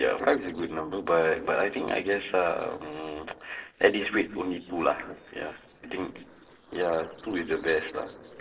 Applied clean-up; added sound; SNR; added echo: neural separator model SepFormer DNS4.